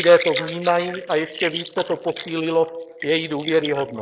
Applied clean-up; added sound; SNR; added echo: neural mask model Resemble Enhance denoiser.